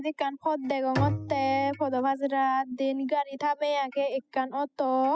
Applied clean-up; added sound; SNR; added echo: classical method spectral subtraction.